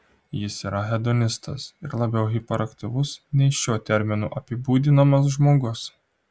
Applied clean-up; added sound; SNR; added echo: none; none; none; none.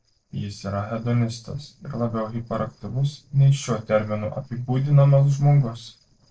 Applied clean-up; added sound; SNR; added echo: neural separator model SepFormer DNS4.